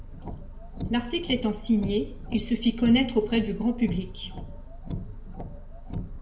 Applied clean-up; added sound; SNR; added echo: none; Car; 8 dB; reverberation time 0.6 s.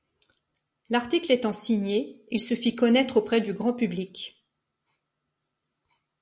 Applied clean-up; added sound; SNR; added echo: none; none; none; none.